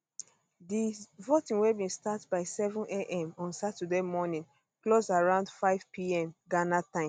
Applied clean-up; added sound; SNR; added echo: none; none; none; none.